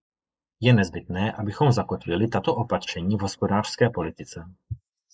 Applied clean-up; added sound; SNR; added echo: neural mask model Resemble Enhance denoiser.